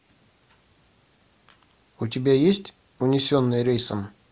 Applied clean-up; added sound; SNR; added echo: none; none; none; none.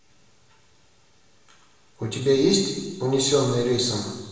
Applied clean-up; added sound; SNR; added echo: none; none; none; reverberation time 1.2 s.